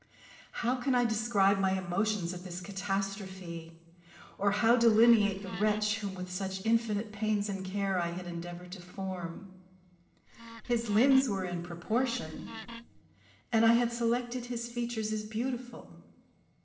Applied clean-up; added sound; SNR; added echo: neural separator model SepFormer DNS4.